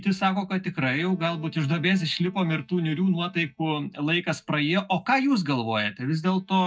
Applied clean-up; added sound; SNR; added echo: neural mask model DeepFilterNet 3.